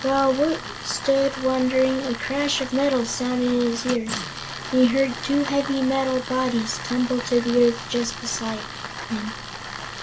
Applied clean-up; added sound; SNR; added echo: none; Tools; 10 dB; none.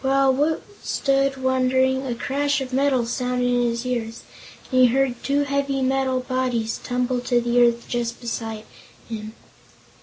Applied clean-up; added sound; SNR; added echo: none; none; none; none.